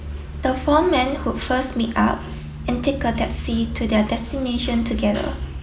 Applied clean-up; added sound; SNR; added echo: none; none; none; none.